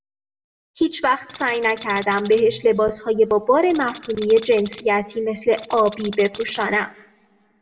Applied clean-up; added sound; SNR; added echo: none; Tools; 19 dB; reverberation time 0.7 s.